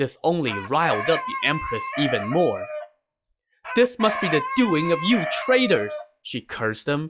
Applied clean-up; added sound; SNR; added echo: classical method log-MMSE.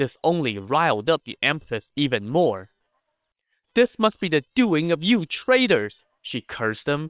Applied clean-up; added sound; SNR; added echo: neural separator model SepFormer WHAM!.